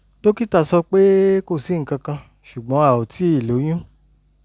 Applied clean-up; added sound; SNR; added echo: none; none; none; none.